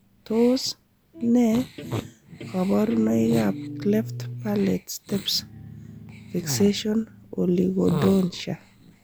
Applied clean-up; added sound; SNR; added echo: none; Guitar; 14 dB; none.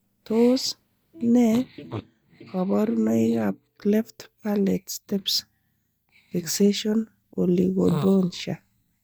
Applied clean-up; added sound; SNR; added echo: neural mask model DeepFilterNet 3.